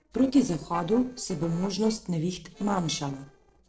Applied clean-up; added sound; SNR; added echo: neural separator model SepFormer DNS4.